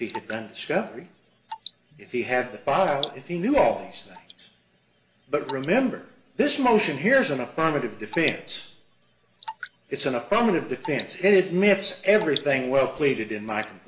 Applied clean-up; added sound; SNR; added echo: none; Drip / Water; 15 dB; reverberation time 0.6 s.